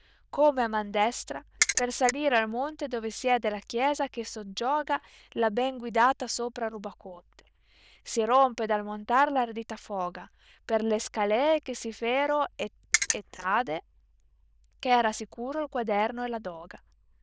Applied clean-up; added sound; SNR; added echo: neural diffusion model UNIVERSE++.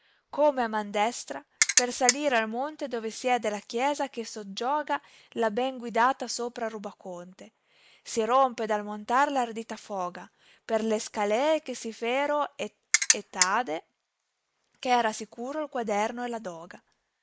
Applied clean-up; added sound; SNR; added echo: neural mask model Resemble Enhance denoiser.